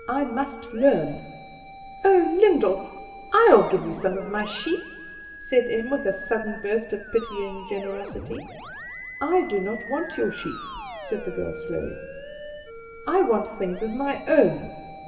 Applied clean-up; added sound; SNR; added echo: none; Musical instrument; 14 dB; reverberation time 2.2 s.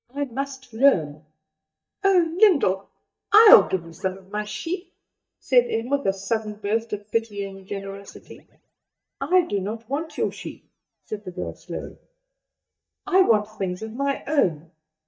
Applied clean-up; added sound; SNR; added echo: neural mask model DeepFilterNet 3.